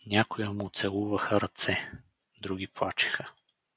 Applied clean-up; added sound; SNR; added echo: none; none; none; none.